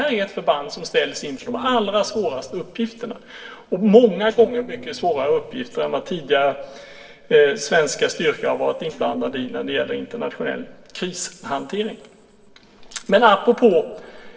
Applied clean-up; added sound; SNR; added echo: neural separator model SepFormer DNS4.